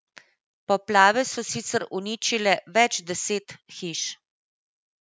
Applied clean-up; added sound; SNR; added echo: none; none; none; none.